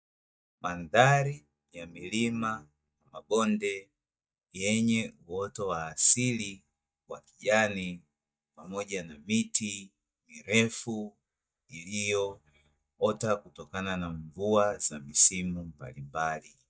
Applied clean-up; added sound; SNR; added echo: neural mask model DeepFilterNet 3.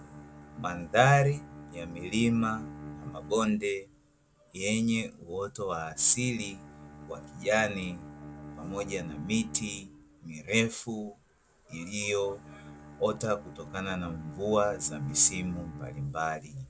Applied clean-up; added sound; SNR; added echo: none; Bowed string instrument; 16 dB; none.